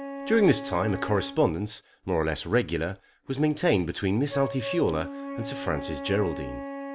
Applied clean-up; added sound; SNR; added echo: none; Wind instrument, woodwind instrument; 11 dB; none.